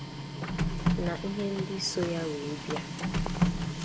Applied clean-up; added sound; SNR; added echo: none; Printer; -4 dB; none.